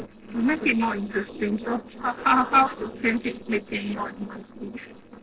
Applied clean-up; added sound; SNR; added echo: neural separator model SepFormer DNS4.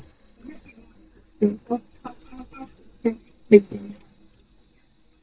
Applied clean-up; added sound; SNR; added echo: neural mask model DeepFilterNet 3.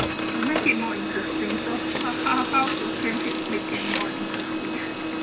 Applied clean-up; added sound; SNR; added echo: none; Printer; -2 dB; reverberation time 0.2 s.